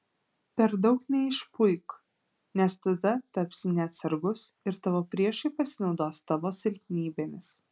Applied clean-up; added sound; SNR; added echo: none; none; none; none.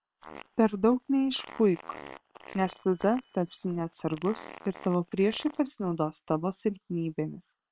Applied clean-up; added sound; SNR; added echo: neural separator model SepFormer WHAM!.